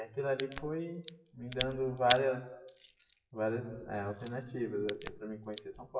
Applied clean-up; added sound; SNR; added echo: classical method WPE with log-MMSE.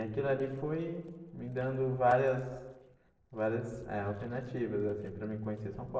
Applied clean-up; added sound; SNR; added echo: neural separator model SepFormer DNS4.